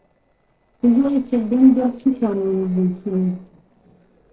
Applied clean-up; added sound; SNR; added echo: neural separator model SepFormer DNS4.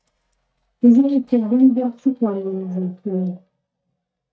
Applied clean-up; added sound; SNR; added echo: neural mask model DeepFilterNet 3.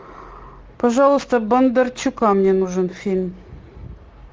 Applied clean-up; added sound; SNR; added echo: none; none; none; none.